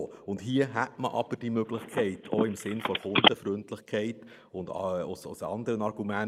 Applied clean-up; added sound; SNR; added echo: neural mask model Resemble Enhance denoiser.